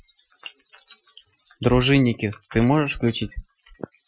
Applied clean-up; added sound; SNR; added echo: classical method Wiener filter.